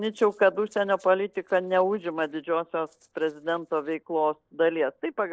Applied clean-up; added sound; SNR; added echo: neural separator model SepFormer DNS4.